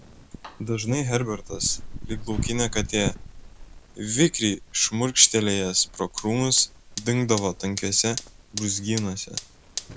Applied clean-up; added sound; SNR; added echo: none; Fire; 11 dB; none.